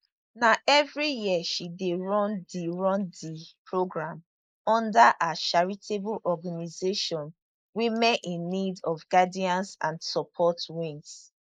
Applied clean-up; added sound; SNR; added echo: neural mask model Resemble Enhance denoiser.